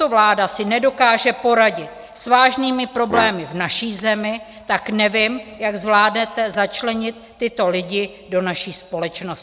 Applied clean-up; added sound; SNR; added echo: none; Brass instrument; 10 dB; none.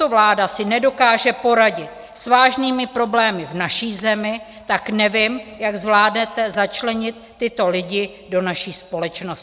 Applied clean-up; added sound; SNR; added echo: none; none; none; none.